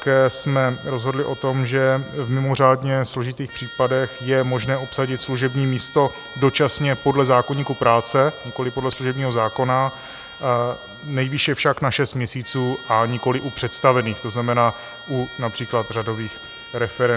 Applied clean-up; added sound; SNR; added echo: none; Trumpet; 18 dB; none.